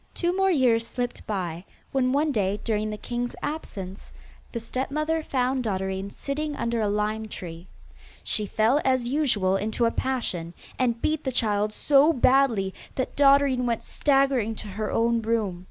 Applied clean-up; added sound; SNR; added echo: none; Purr; 17 dB; none.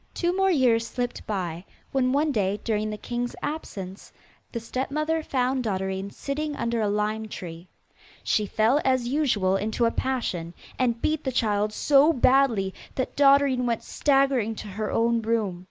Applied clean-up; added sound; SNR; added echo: neural mask model Resemble Enhance denoiser.